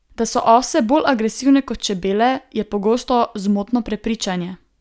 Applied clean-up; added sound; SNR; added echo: none; none; none; none.